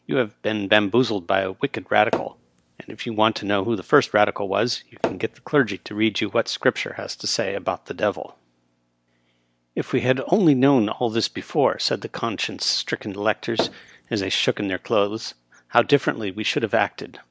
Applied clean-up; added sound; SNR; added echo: none; Tap / Hammer; 9 dB; none.